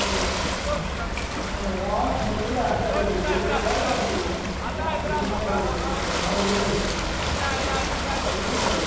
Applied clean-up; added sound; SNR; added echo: none; Ocean / Boat, Water vehicle; -4 dB; reverberation time 1.3 s.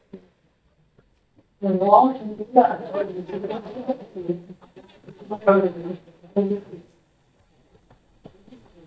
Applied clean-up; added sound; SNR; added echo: neural mask model DeepFilterNet 3.